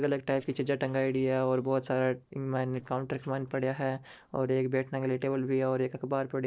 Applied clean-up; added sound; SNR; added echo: neural separator model SepFormer DNS4.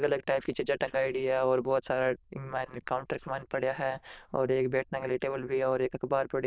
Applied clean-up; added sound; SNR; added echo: neural diffusion model UNIVERSE++.